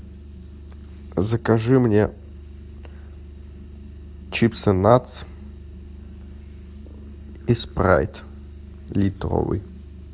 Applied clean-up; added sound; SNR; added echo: none; none; none; none.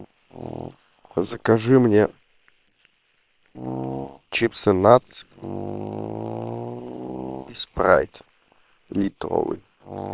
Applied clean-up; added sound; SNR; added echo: neural separator model SepFormer WHAM!.